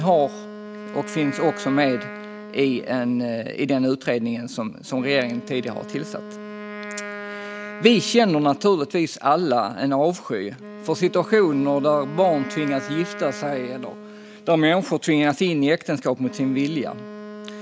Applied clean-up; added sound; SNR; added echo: none; Wind instrument, woodwind instrument; 14 dB; none.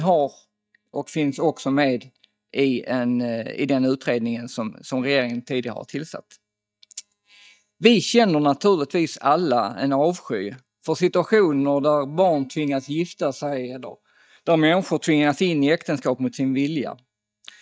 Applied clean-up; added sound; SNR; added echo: neural mask model DeepFilterNet 3.